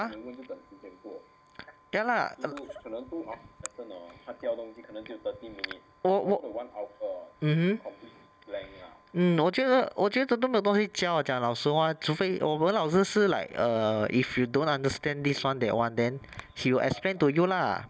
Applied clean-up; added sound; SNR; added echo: none; none; none; none.